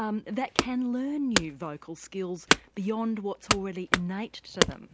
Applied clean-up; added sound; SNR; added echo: none; Wood / Domestic sounds, home sounds; -1 dB; none.